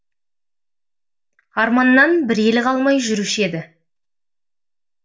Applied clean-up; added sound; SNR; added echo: none; none; none; reverberation time 0.3 s.